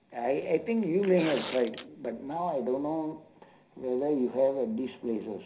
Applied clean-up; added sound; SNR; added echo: none; Tearing; 10 dB; reverberation time 0.5 s.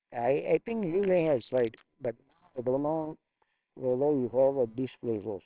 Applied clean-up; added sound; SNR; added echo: neural separator model SepFormer WHAMR!.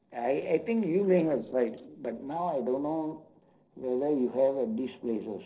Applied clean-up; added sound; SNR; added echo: neural separator model SepFormer DNS4.